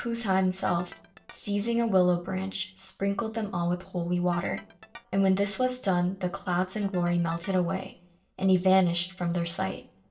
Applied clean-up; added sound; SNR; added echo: neural separator model SepFormer DNS4.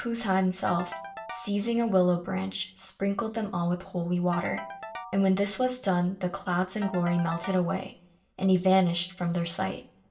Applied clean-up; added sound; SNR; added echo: none; Ringtone / Keyboard (musical); 15 dB; reverberation time 0.4 s.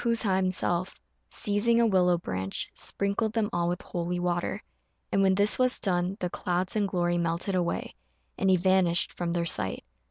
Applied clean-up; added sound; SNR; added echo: none; none; none; none.